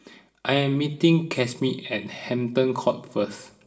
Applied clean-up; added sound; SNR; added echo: none; none; none; reverberation time 0.8 s.